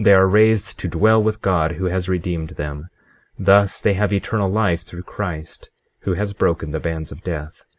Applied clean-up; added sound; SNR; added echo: none; none; none; none.